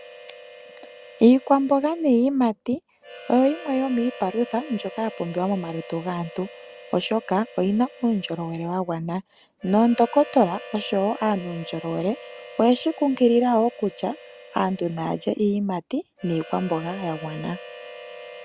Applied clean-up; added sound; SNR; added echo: none; Harmonica; 18 dB; none.